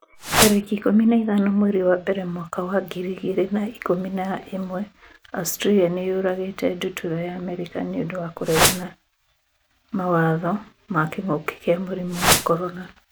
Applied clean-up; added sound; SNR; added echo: none; Whoosh, swoosh, swish; -3 dB; none.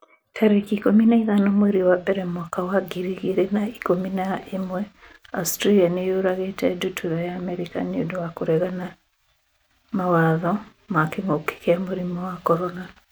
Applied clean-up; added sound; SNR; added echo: none; none; none; none.